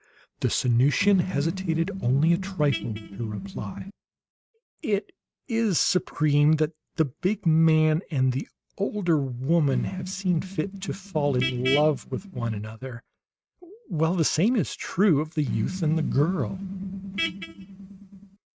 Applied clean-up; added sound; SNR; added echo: neural mask model RNNoise.